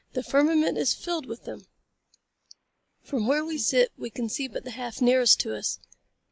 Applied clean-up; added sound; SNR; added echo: neural mask model Resemble Enhance denoiser.